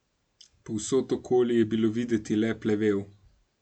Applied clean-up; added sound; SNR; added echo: none; none; none; none.